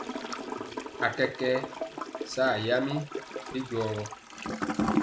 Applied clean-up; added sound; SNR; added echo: none; Toilet flush / Gurgling; 3 dB; none.